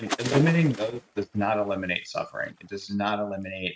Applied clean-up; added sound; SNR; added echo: neural mask model RNNoise.